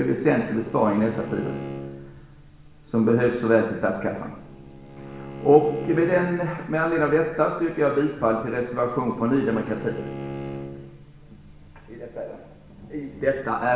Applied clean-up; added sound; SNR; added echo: none; Bowed string instrument; 14 dB; reverberation time 0.9 s.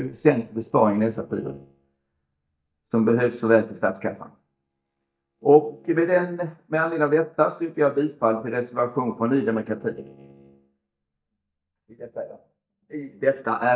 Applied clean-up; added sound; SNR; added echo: neural mask model DeepFilterNet 3.